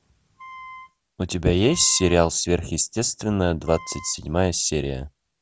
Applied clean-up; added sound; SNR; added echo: none; Wind instrument, woodwind instrument; 18 dB; none.